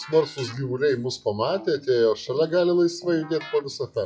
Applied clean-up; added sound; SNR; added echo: classical method WPE with log-MMSE.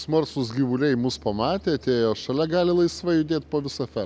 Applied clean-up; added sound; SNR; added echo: none; none; none; none.